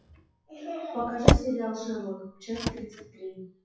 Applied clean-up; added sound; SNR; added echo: classical method WPE with log-MMSE.